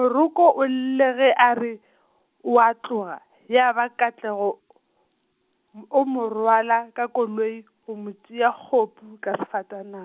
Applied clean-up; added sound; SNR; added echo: none; none; none; none.